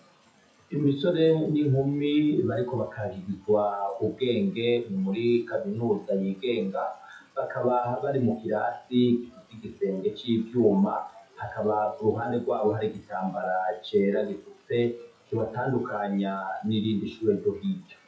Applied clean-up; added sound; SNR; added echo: classical method WPE with log-MMSE.